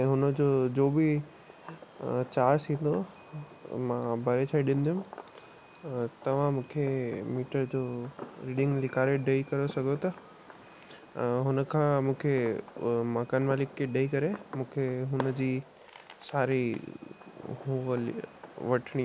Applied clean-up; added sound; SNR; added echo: none; Fireworks; 18 dB; none.